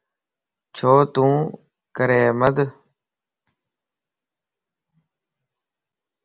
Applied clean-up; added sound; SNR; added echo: none; none; none; none.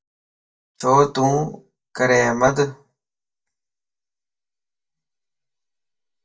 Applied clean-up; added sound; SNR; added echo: neural mask model DeepFilterNet 3.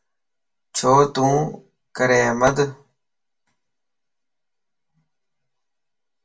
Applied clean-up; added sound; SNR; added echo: none; Wind instrument, woodwind instrument; 10 dB; reverberation time 0.2 s.